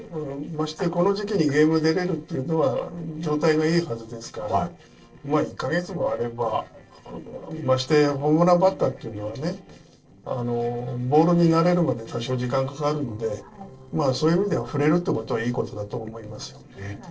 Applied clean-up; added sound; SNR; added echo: neural separator model SepFormer DNS4.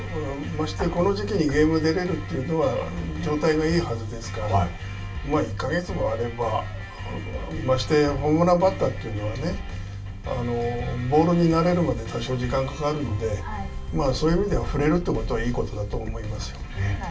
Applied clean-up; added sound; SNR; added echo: none; Bird; 12 dB; reverberation time 0.2 s.